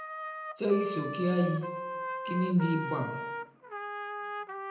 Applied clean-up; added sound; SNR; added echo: none; Trumpet; 6 dB; reverberation time 0.7 s.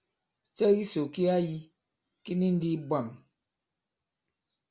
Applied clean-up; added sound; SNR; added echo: none; none; none; none.